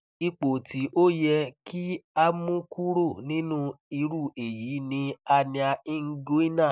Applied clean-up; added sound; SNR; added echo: none; none; none; none.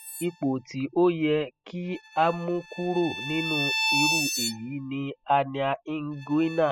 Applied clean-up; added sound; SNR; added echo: classical method spectral subtraction.